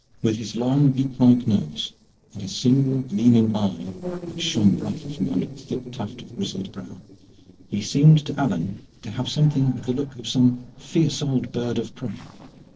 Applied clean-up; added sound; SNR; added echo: neural separator model SepFormer DNS4.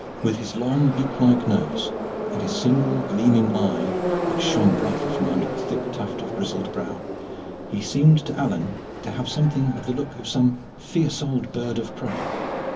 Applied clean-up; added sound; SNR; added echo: none; Subway, metro, underground; 5 dB; reverberation time 0.3 s.